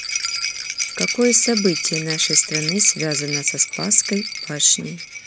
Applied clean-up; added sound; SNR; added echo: none; Rattle; 5 dB; none.